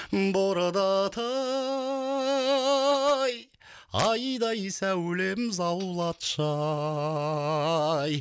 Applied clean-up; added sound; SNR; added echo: none; none; none; none.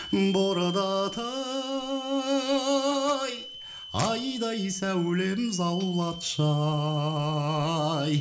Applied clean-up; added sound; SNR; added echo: none; Hiss / Alarm; 14 dB; reverberation time 0.4 s.